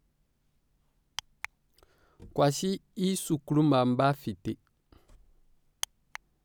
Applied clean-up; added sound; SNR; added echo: none; none; none; none.